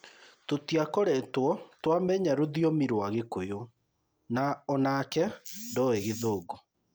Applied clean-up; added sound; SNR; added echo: none; none; none; none.